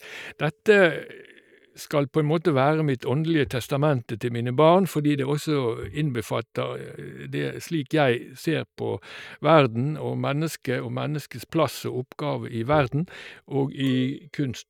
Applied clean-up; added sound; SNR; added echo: neural mask model DeepFilterNet 3.